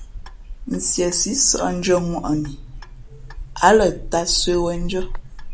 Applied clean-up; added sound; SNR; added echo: none; Clock; 10 dB; none.